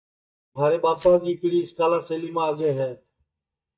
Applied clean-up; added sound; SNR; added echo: neural mask model DeepFilterNet 3.